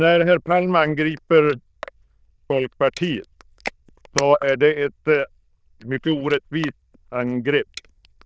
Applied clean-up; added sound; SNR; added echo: neural diffusion model UNIVERSE++.